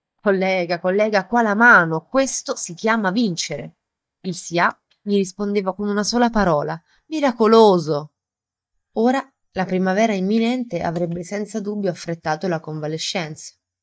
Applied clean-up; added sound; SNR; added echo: neural mask model DeepFilterNet 3.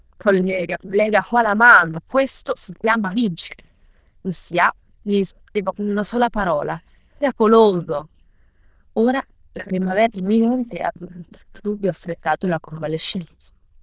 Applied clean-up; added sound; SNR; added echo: neural diffusion model UNIVERSE++.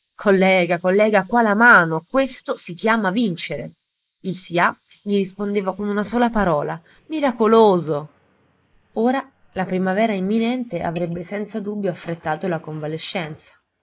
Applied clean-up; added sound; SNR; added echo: neural mask model Resemble Enhance denoiser.